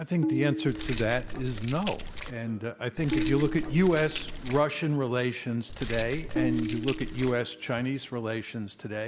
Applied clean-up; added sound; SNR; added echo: none; Keys jangling + Tabla; 5 dB; none.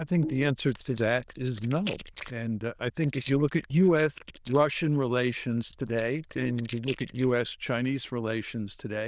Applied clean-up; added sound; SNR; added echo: neural diffusion model UNIVERSE++.